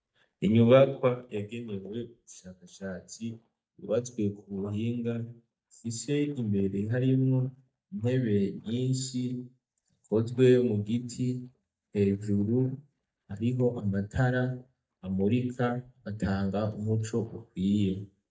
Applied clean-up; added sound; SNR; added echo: neural mask model DeepFilterNet 3.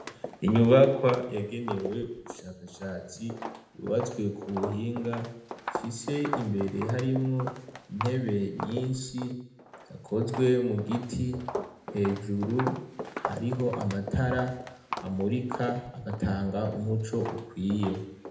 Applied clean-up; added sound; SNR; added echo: none; Walk, footsteps; 10 dB; reverberation time 0.7 s.